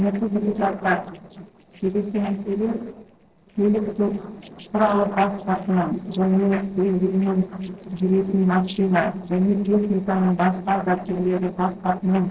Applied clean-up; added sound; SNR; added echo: neural separator model SepFormer DNS4.